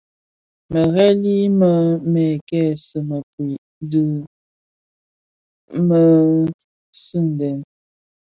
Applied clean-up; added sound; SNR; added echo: none; none; none; none.